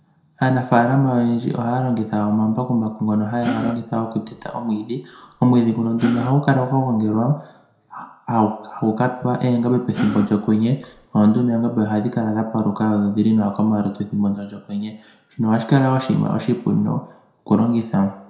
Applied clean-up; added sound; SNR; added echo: none; Gasp; 12 dB; reverberation time 0.5 s.